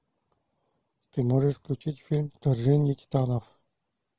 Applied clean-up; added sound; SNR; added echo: none; none; none; none.